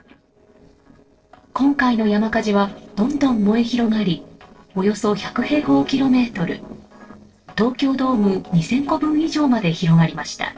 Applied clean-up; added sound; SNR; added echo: neural separator model SepFormer DNS4.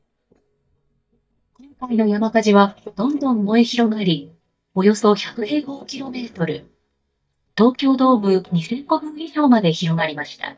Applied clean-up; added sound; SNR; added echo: neural mask model DeepFilterNet 3.